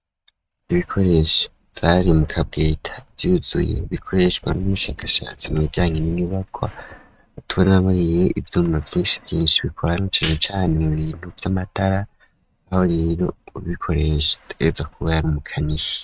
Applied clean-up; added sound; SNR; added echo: neural mask model RNNoise.